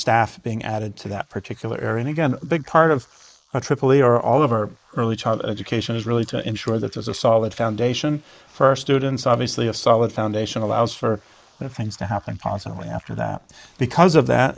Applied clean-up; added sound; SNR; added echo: neural mask model Resemble Enhance denoiser.